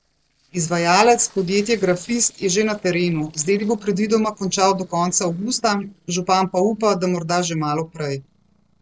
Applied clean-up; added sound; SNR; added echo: neural separator model SepFormer DNS4.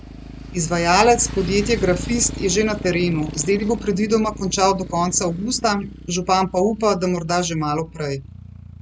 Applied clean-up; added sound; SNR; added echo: none; Motorcycle; 12 dB; none.